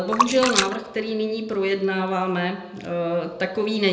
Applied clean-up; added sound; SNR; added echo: none; Splash, splatter; 4 dB; reverberation time 0.8 s.